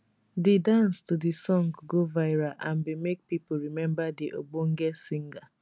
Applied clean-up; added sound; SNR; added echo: none; none; none; none.